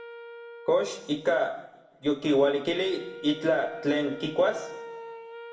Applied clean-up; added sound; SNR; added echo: none; Wind instrument, woodwind instrument; 15 dB; reverberation time 0.8 s.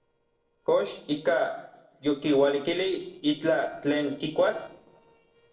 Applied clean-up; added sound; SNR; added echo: neural separator model SepFormer DNS4.